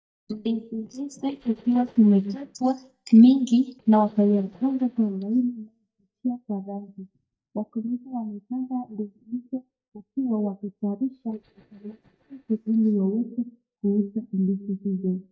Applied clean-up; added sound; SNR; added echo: neural mask model DeepFilterNet 3.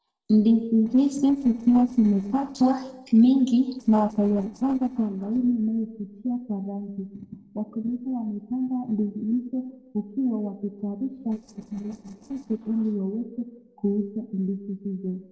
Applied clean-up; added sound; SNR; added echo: neural separator model SepFormer DNS4.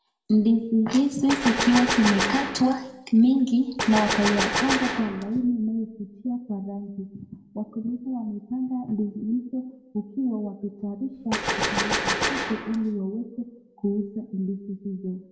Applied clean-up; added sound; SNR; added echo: none; Gunshot, gunfire; 2 dB; reverberation time 0.8 s.